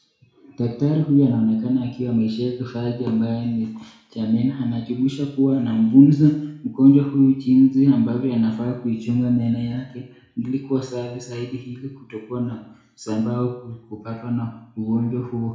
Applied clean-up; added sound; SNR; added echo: none; none; none; reverberation time 0.6 s.